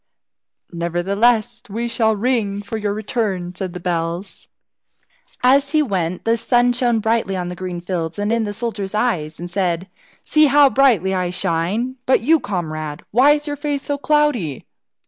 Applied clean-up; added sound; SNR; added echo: neural mask model Resemble Enhance denoiser.